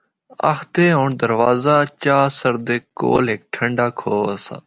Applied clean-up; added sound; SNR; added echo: none; none; none; none.